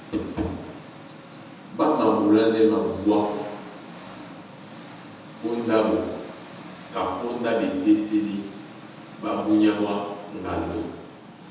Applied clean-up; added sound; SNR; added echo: none; Engine; 17 dB; reverberation time 1.1 s.